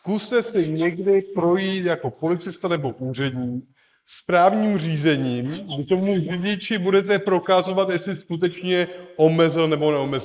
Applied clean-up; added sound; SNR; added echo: neural mask model Resemble Enhance denoiser.